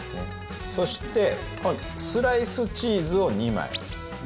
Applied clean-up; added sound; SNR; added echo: none; none; none; none.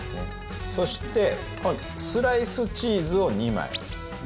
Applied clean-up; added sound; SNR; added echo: none; Bass guitar; 16 dB; none.